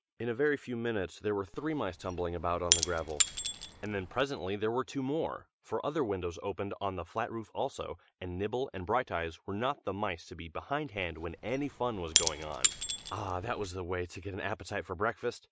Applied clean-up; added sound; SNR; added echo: none; Shatter / Crushing; 0 dB; none.